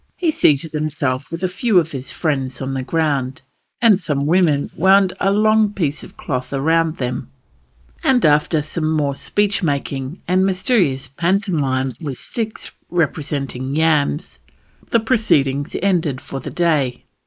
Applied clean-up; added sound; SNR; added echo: neural mask model Resemble Enhance denoiser.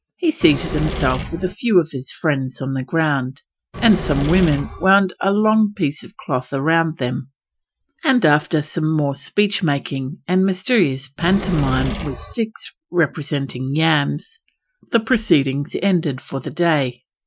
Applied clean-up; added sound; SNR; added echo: classical method Wiener filter.